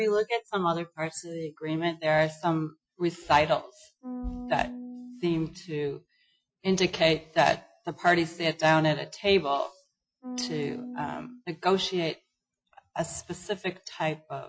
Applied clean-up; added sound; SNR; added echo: classical method Wiener filter.